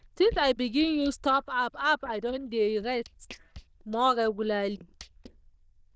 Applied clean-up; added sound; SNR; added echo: neural diffusion model UNIVERSE++.